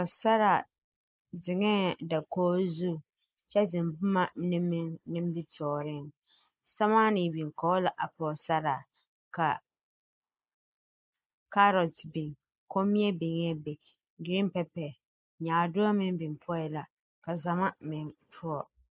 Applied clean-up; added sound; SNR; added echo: neural mask model Resemble Enhance denoiser.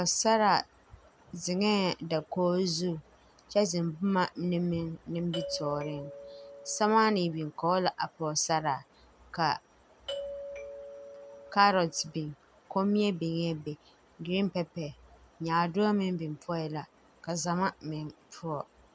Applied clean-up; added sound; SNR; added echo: none; Doorbell; 12 dB; none.